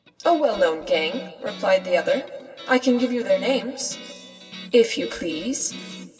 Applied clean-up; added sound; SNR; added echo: none; Guitar; 17 dB; reverberation time 2.4 s.